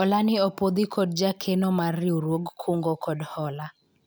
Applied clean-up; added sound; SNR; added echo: none; none; none; none.